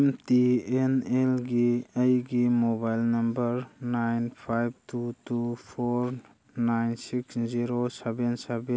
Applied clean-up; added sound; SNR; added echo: none; none; none; none.